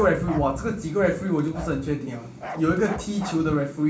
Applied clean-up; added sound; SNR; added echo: none; Bark; 16 dB; reverberation time 0.4 s.